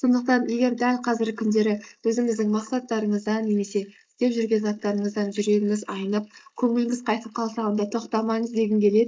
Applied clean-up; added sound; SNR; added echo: neural mask model Resemble Enhance denoiser.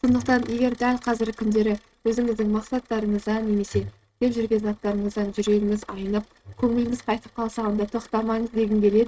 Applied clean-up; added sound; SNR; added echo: neural mask model RNNoise.